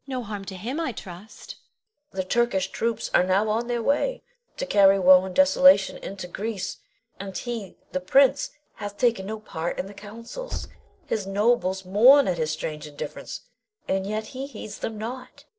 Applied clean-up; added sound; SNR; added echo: neural separator model SepFormer DNS4.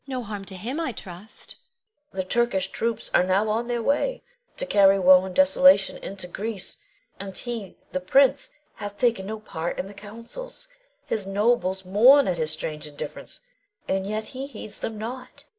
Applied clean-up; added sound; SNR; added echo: none; none; none; none.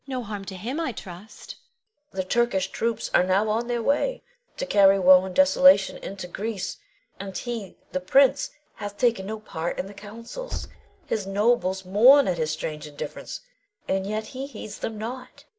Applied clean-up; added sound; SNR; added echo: none; Car; 12 dB; none.